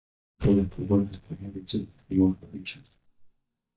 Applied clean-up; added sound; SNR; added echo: neural mask model DeepFilterNet 3.